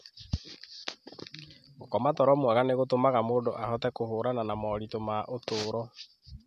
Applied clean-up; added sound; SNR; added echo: none; none; none; none.